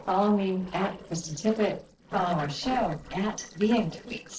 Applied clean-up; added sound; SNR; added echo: neural separator model SepFormer DNS4.